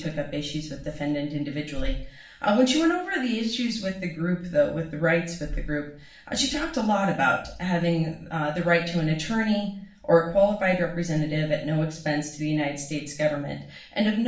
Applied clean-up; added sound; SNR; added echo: none; none; none; reverberation time 0.4 s.